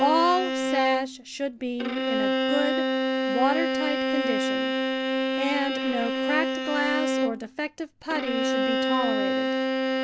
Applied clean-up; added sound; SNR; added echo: none; Bowed string instrument; -3 dB; none.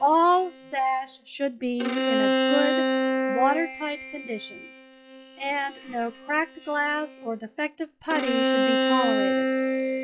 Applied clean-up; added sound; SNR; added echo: classical method log-MMSE.